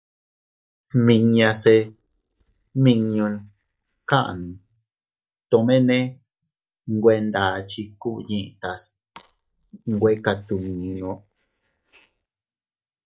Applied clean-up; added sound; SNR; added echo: neural mask model DeepFilterNet 3.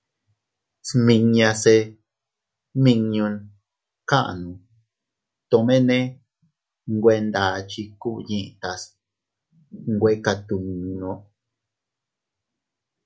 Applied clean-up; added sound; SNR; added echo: none; none; none; none.